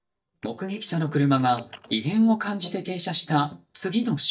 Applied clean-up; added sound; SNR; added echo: neural mask model DeepFilterNet 3.